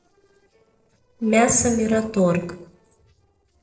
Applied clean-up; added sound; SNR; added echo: neural separator model SepFormer DNS4.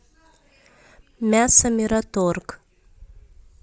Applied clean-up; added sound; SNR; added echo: none; none; none; none.